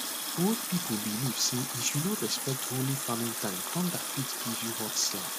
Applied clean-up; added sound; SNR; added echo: none; Water tap, faucet; 2 dB; none.